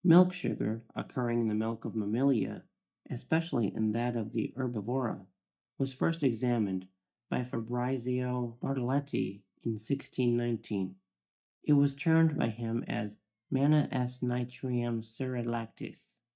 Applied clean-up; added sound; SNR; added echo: neural mask model DeepFilterNet 3.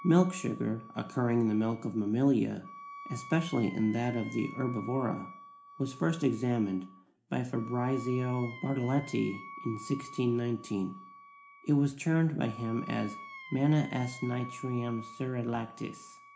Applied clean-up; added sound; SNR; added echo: none; Wind instrument, woodwind instrument; 17 dB; reverberation time 0.4 s.